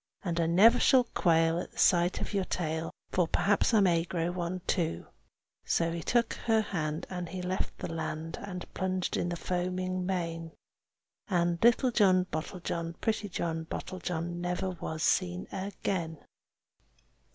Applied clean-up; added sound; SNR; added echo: none; none; none; none.